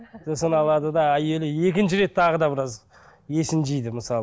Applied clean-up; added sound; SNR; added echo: none; none; none; none.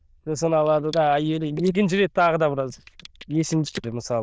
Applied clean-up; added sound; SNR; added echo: neural diffusion model UNIVERSE++.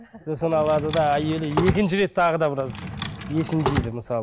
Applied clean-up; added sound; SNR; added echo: none; Drawer open or close; 7 dB; none.